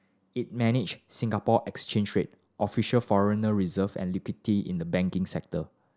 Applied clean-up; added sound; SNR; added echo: none; none; none; none.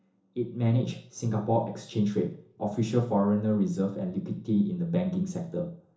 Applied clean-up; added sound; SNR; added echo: none; none; none; reverberation time 0.7 s.